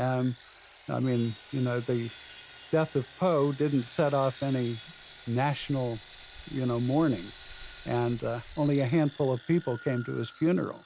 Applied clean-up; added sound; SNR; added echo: none; Sawing; 19 dB; none.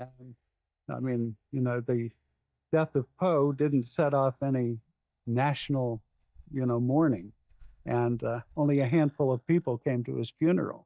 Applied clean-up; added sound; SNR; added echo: neural mask model DeepFilterNet 3.